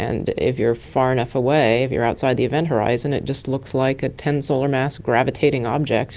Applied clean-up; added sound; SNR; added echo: none; none; none; none.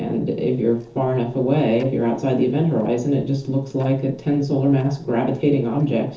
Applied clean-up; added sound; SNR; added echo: neural separator model SepFormer DNS4.